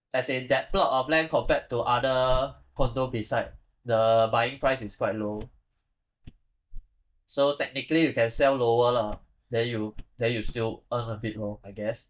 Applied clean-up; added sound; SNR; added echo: neural mask model DeepFilterNet 3.